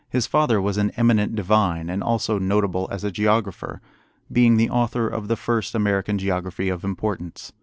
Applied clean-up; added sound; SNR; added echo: none; none; none; none.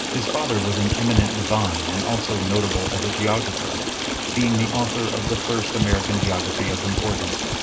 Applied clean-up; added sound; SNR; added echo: none; Stream; 0 dB; reverberation time 0.2 s.